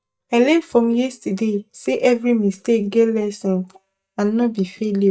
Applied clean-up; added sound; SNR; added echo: neural mask model DeepFilterNet 3.